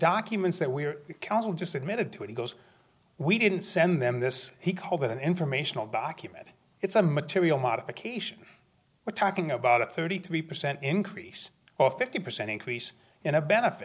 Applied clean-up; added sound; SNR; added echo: none; none; none; none.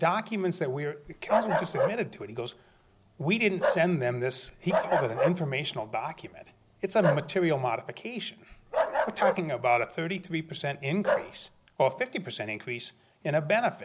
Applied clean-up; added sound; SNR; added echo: none; Bark; 3 dB; none.